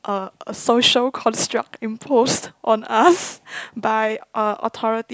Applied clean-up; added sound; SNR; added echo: none; none; none; none.